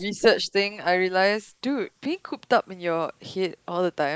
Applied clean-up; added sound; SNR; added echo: neural mask model Resemble Enhance denoiser.